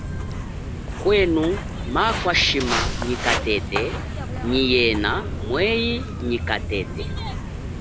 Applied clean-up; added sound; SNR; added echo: none; Walk, footsteps; 4 dB; none.